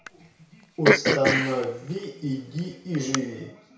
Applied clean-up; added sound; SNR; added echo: none; Cough; -2 dB; reverberation time 0.5 s.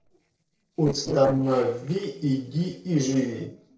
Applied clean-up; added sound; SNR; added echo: neural separator model SepFormer DNS4.